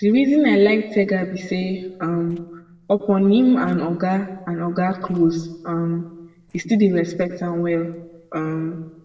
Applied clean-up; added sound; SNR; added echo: neural separator model SepFormer DNS4.